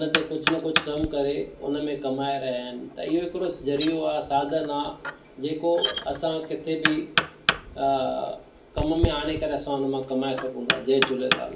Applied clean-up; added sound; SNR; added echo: none; Knock; 4 dB; reverberation time 0.3 s.